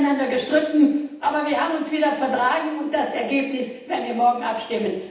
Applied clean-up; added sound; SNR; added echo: none; none; none; reverberation time 0.8 s.